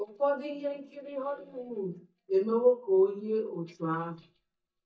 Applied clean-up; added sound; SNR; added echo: neural mask model DeepFilterNet 3.